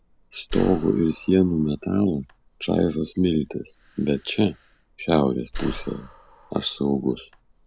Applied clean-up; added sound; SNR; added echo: none; Breathing; 15 dB; none.